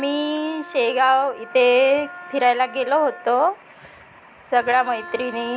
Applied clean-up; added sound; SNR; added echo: none; Wind instrument, woodwind instrument; 18 dB; none.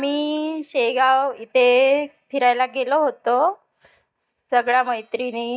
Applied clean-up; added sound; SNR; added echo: neural mask model DeepFilterNet 3.